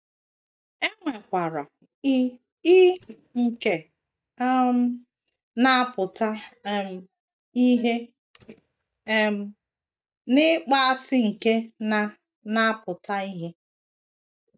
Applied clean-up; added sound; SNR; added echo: neural mask model DeepFilterNet 3.